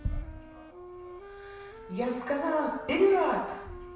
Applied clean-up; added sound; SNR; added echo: none; Wind instrument, woodwind instrument; 16 dB; reverberation time 0.8 s.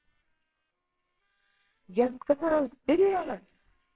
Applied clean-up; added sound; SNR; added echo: neural separator model SepFormer WHAMR!.